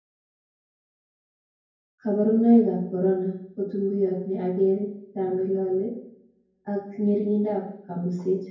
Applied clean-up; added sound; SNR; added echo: none; none; none; reverberation time 0.9 s.